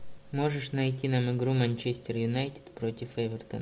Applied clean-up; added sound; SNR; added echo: none; none; none; none.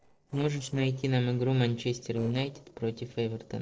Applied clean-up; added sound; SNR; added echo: neural separator model SepFormer DNS4.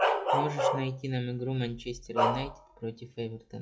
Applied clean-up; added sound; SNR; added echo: classical method log-MMSE.